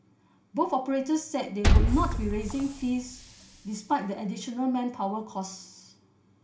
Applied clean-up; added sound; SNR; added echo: none; Liquid; -3 dB; reverberation time 0.3 s.